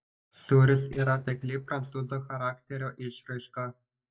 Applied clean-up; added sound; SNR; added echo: neural mask model DeepFilterNet 3.